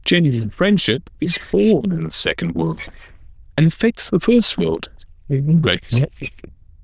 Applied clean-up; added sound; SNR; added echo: neural diffusion model UNIVERSE++.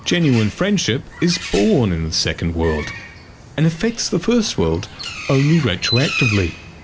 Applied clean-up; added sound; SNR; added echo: none; Bird; 11 dB; none.